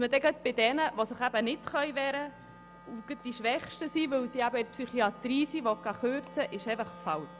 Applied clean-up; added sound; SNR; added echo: none; Wind instrument, woodwind instrument; 20 dB; none.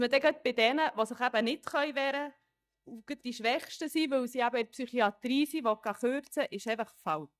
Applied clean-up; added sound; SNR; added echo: neural mask model DeepFilterNet 3.